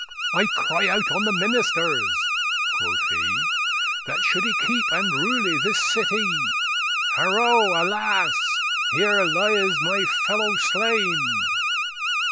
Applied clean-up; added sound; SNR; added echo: classical method log-MMSE.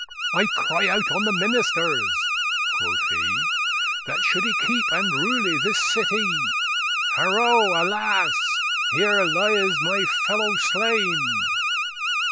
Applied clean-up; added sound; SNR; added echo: classical method Wiener filter.